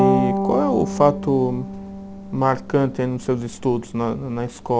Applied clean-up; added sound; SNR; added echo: none; Bowed string instrument; 4 dB; none.